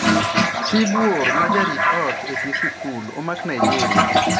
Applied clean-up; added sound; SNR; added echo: none; Toilet flush; -4 dB; reverberation time 1.0 s.